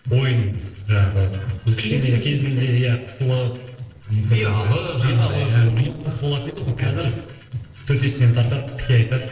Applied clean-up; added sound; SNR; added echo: neural separator model SepFormer DNS4.